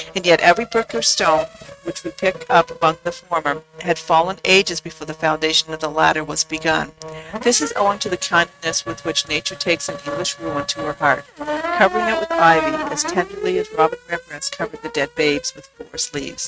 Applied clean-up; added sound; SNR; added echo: neural mask model RNNoise.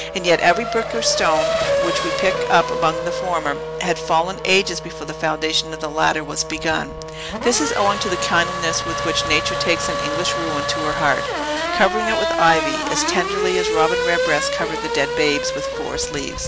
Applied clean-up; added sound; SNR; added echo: none; Race car, auto racing / Accelerating, revving, vroom; 2 dB; none.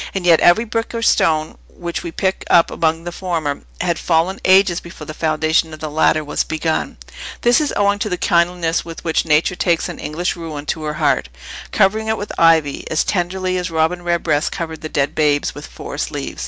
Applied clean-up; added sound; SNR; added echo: none; none; none; none.